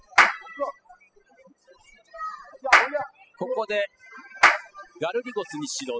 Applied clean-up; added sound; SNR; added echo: classical method spectral subtraction.